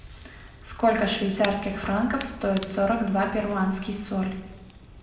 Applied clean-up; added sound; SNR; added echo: none; Crackle; 14 dB; reverberation time 0.9 s.